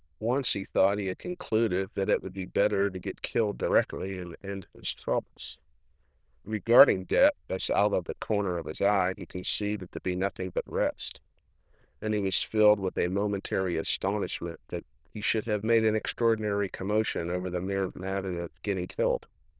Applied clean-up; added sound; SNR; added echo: neural diffusion model UNIVERSE++.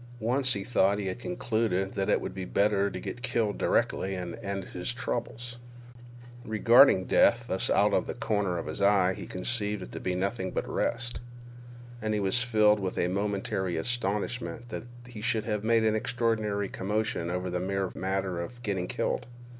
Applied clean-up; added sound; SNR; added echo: none; none; none; none.